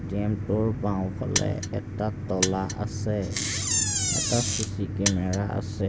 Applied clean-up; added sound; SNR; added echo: none; Door + Mechanisms; 2 dB; none.